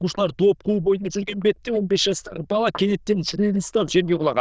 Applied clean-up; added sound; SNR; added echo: neural diffusion model UNIVERSE++.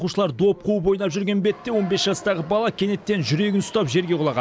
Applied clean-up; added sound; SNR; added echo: none; none; none; none.